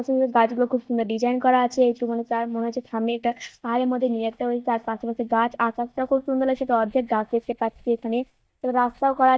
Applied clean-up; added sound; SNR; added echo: neural mask model DeepFilterNet 3.